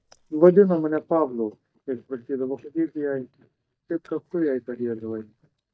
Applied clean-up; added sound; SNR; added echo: neural mask model DeepFilterNet 3.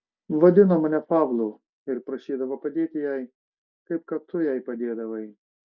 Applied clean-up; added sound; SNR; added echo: none; none; none; none.